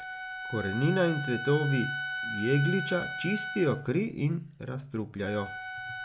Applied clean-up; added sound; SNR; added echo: none; Wind instrument, woodwind instrument; 7 dB; none.